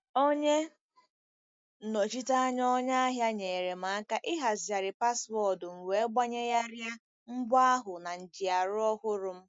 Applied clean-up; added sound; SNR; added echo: none; none; none; none.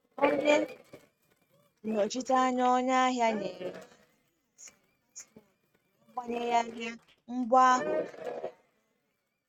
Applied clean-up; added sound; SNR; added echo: neural mask model RNNoise.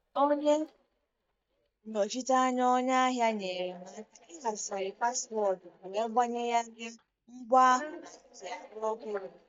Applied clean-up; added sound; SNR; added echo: neural mask model DeepFilterNet 3.